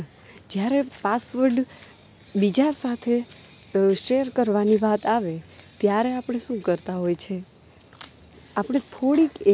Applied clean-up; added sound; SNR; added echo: none; none; none; none.